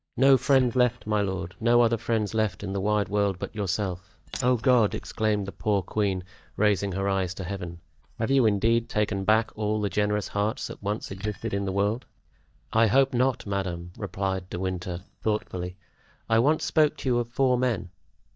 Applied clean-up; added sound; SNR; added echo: neural mask model DeepFilterNet 3.